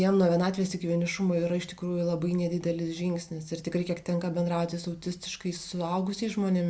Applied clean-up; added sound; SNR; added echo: none; none; none; none.